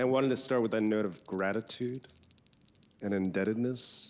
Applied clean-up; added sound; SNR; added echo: none; Bell; 7 dB; none.